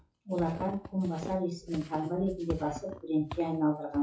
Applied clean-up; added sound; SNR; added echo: classical method WPE with log-MMSE.